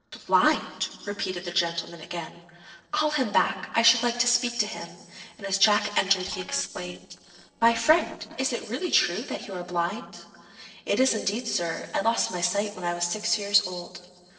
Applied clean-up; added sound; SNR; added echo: neural separator model SepFormer DNS4.